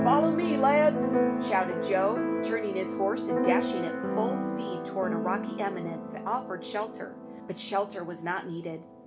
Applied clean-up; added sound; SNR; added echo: none; Keyboard (musical); 0 dB; none.